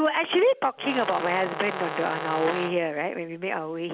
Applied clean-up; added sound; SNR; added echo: none; Brass instrument; 8 dB; none.